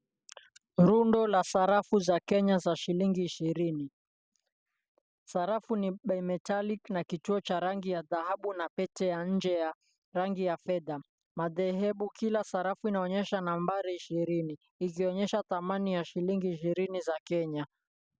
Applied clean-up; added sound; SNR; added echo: none; none; none; none.